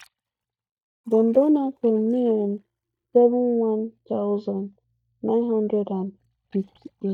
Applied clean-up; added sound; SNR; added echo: neural mask model DeepFilterNet 3.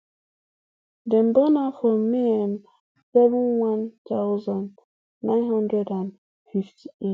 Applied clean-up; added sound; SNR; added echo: none; none; none; none.